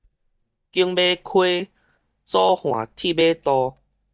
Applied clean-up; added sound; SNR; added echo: neural mask model DeepFilterNet 3.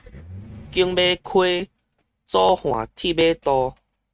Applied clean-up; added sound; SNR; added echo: neural mask model RNNoise.